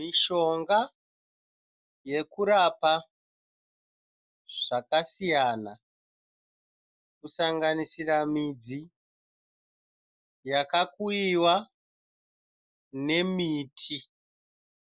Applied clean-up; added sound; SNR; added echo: none; none; none; none.